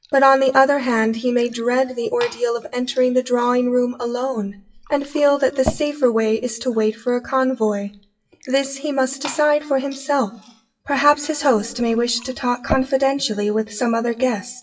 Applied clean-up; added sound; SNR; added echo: classical method WPE with log-MMSE.